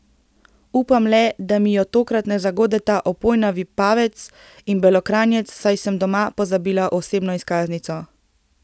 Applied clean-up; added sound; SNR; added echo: none; none; none; none.